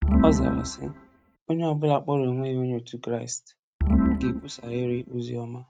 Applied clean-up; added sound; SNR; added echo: neural mask model RNNoise.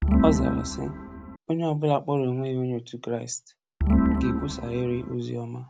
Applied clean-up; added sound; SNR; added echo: none; Organ; -4 dB; none.